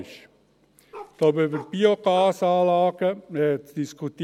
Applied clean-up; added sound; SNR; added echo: none; Bark; 19 dB; none.